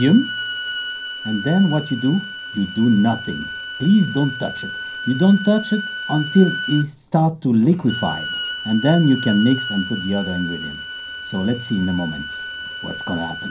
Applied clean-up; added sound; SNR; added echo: none; Bowed string instrument; 9 dB; reverberation time 0.3 s.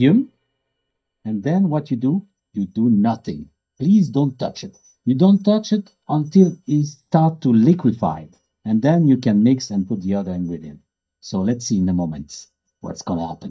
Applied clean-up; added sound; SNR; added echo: neural mask model DeepFilterNet 3.